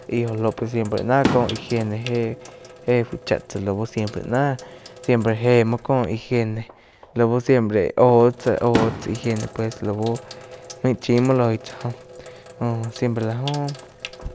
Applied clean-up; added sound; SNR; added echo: none; Sink (filling or washing) + Fireworks; 12 dB; none.